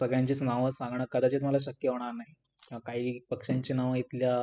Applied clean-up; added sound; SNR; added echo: classical method spectral subtraction.